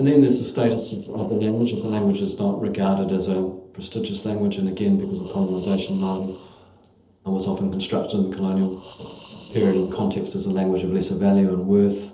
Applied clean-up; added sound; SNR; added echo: neural separator model SepFormer DNS4.